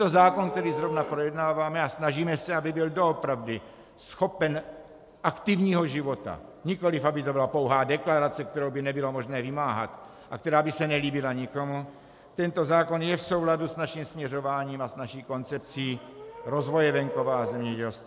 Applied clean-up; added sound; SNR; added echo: none; Livestock, farm animals, working animals; 15 dB; none.